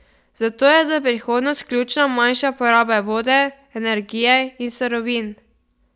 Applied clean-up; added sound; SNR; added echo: none; none; none; none.